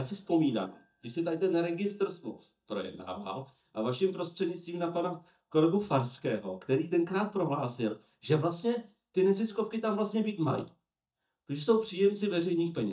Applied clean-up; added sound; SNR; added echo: neural mask model DeepFilterNet 3.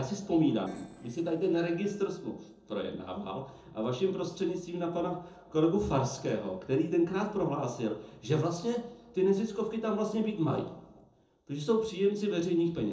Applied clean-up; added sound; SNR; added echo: neural separator model SepFormer DNS4.